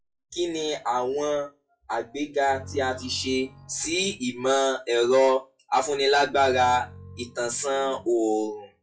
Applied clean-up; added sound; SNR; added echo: classical method WPE with log-MMSE.